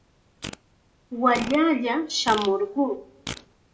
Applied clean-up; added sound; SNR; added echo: none; Fart; 14 dB; reverberation time 0.3 s.